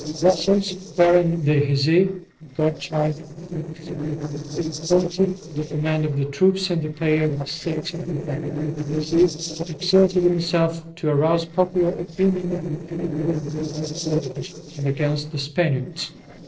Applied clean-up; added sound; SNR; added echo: neural separator model SepFormer DNS4.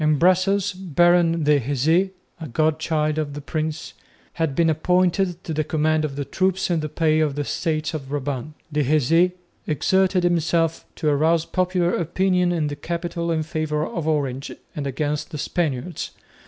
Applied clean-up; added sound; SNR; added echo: none; none; none; none.